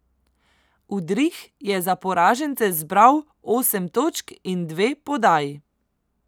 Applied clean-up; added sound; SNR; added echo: none; none; none; none.